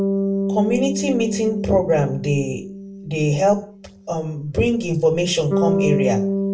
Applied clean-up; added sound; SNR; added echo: none; Bass guitar; 3 dB; reverberation time 0.3 s.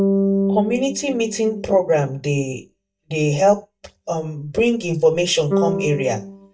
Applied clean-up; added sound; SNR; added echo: neural mask model DeepFilterNet 3.